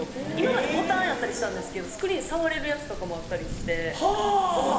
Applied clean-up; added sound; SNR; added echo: none; Thunder / Rain; 12 dB; reverberation time 1.1 s.